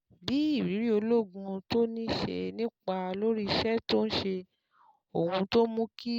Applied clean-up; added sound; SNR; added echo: none; none; none; none.